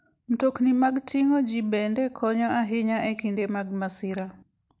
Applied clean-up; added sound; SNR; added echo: none; none; none; none.